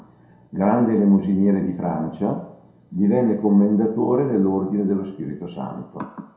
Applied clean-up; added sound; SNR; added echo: none; none; none; reverberation time 0.6 s.